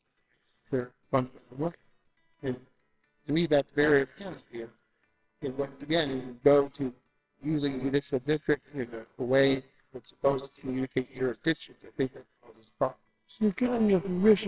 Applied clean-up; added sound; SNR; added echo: neural separator model SepFormer WHAMR!.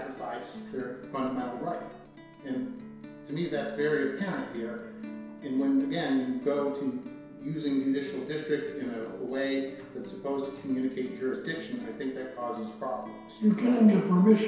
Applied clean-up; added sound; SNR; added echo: none; Guitar; 15 dB; reverberation time 0.7 s.